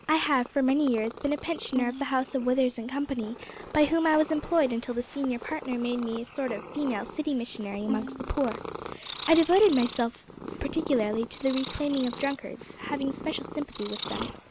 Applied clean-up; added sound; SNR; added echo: none; Bowed string instrument + Purr; 11 dB; none.